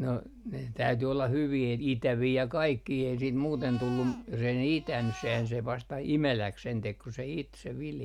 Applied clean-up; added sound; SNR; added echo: none; Livestock, farm animals, working animals; 18 dB; none.